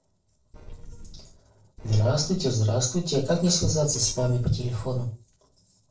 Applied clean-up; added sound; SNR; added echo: neural separator model SepFormer DNS4.